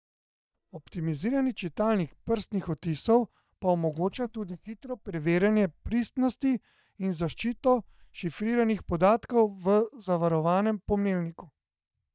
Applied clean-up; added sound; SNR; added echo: neural mask model DeepFilterNet 3.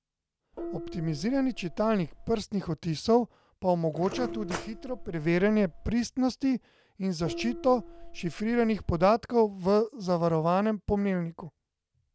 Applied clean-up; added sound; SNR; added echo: none; Cutlery, silverware / Drawer open or close + Gong; 12 dB; none.